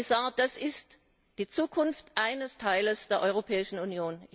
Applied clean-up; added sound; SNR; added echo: none; none; none; none.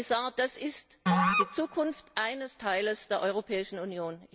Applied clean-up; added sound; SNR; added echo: none; Musical instrument; 0 dB; none.